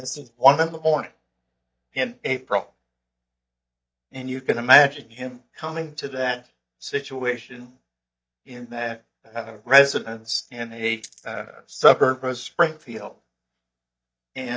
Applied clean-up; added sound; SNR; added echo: neural mask model DeepFilterNet 3.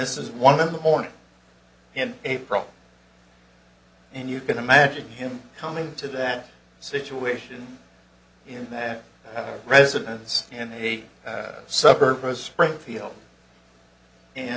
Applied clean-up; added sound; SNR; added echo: none; none; none; none.